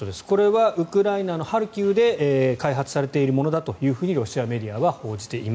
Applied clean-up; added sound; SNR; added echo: none; none; none; none.